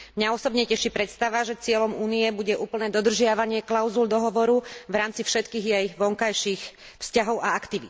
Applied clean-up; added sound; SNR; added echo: none; none; none; none.